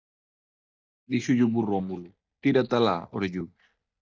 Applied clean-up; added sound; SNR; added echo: neural mask model DeepFilterNet 3.